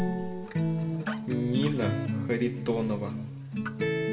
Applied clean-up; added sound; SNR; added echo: none; Acoustic guitar; -2 dB; reverberation time 0.8 s.